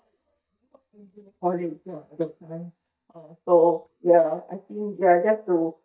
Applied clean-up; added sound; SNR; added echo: neural mask model DeepFilterNet 3.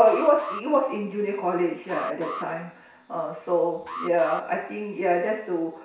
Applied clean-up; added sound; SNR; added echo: none; Alarm; 14 dB; reverberation time 0.6 s.